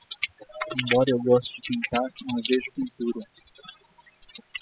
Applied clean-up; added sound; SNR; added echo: classical method spectral subtraction.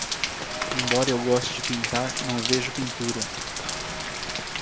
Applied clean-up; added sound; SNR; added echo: none; Rain; 1 dB; none.